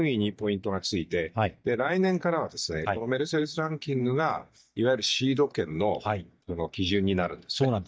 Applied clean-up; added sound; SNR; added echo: neural mask model DeepFilterNet 3.